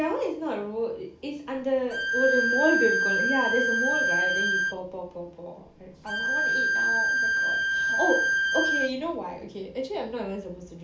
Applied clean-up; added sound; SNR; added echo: none; Bowed string instrument; -4 dB; reverberation time 0.4 s.